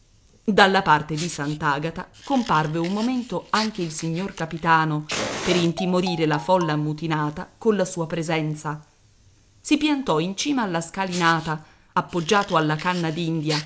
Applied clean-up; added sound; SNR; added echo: none; Fire + Marimba, xylophone; 14 dB; none.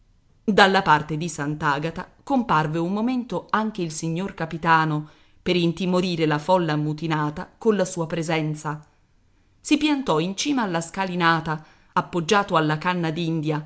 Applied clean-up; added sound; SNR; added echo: none; none; none; none.